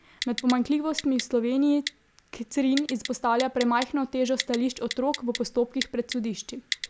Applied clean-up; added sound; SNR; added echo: none; Typing; 12 dB; none.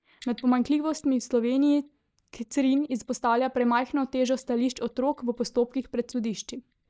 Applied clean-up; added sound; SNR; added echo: neural mask model DeepFilterNet 3.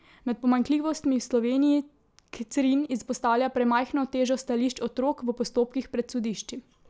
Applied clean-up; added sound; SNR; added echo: none; none; none; none.